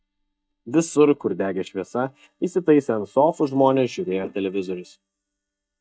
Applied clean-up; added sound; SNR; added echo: neural mask model DeepFilterNet 3.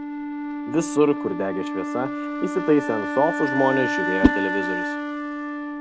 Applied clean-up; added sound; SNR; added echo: none; Wind instrument, woodwind instrument + Whoosh, swoosh, swish; 1 dB; none.